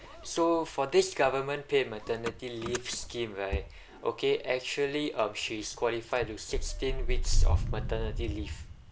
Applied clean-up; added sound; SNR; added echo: none; Engine starting / Motor vehicle (road); 1 dB; none.